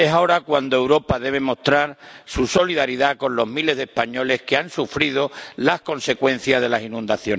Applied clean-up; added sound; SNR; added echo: none; none; none; none.